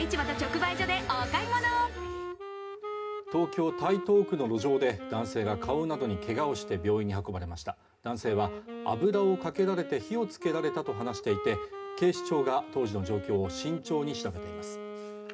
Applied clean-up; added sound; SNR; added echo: none; Wind instrument, woodwind instrument; 10 dB; reverberation time 0.3 s.